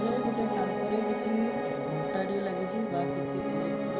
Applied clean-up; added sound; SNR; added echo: none; Piano; -2 dB; none.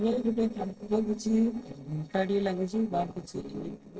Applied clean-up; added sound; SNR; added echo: neural separator model SepFormer DNS4.